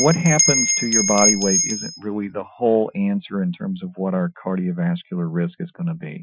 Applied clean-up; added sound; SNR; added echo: classical method Wiener filter.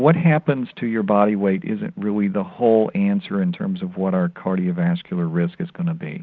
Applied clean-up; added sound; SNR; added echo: none; none; none; none.